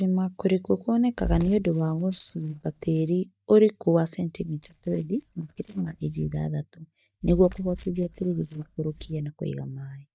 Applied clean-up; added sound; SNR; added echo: neural mask model DeepFilterNet 3.